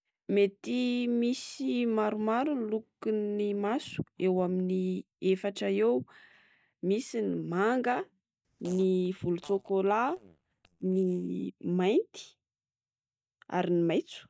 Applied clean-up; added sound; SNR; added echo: neural mask model DeepFilterNet 3.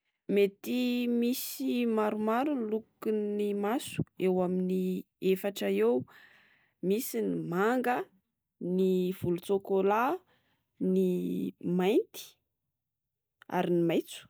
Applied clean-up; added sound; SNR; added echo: none; none; none; none.